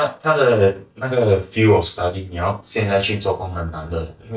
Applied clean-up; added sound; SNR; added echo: neural mask model DeepFilterNet 3.